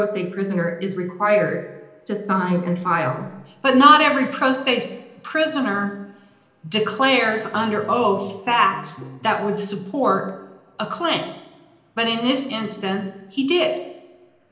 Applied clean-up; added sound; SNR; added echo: none; Bass guitar; 19 dB; reverberation time 0.8 s.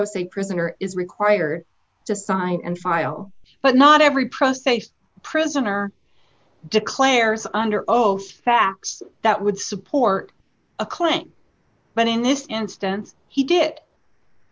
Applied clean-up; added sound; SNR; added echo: none; none; none; none.